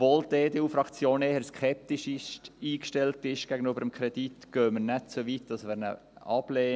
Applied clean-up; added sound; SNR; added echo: none; none; none; none.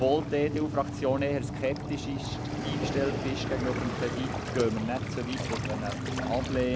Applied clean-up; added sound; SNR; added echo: none; Waves, surf; 2 dB; none.